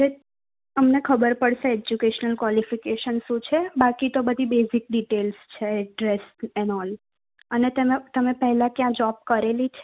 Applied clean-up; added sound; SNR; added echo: none; none; none; none.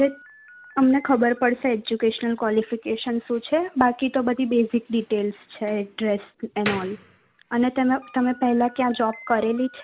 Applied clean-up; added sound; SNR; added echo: none; Slam; 20 dB; none.